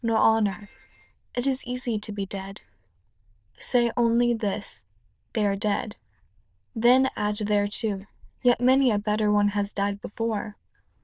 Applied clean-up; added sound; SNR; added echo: neural diffusion model UNIVERSE++.